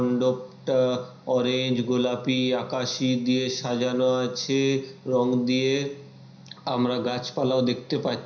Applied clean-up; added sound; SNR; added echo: none; none; none; reverberation time 0.5 s.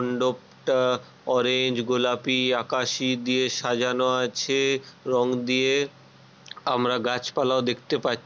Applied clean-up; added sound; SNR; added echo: none; none; none; none.